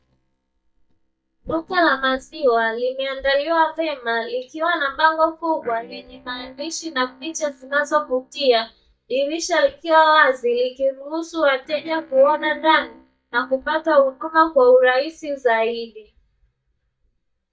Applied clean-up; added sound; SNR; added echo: neural mask model DeepFilterNet 3.